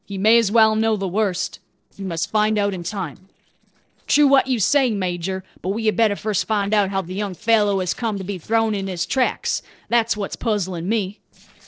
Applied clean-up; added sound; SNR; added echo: neural separator model SepFormer DNS4.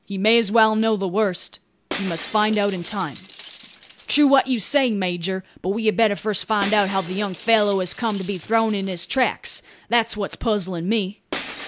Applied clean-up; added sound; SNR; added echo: none; Shatter; 15 dB; none.